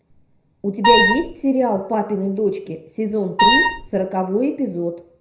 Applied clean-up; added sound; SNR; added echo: none; Wind instrument, woodwind instrument; -5 dB; reverberation time 0.5 s.